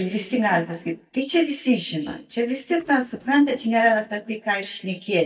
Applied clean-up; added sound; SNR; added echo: neural mask model DeepFilterNet 3.